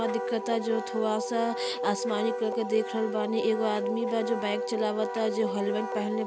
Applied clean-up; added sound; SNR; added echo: none; Wind instrument, woodwind instrument; 3 dB; none.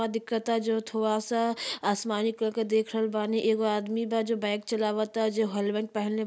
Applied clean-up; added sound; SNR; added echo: none; none; none; none.